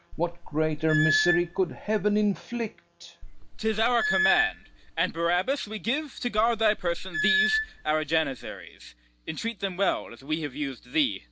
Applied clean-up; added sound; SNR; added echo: none; Squeak / Screech; 3 dB; none.